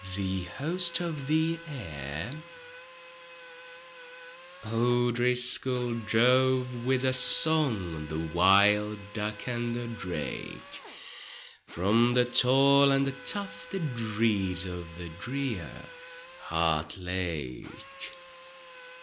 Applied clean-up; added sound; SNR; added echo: none; Drill; 14 dB; none.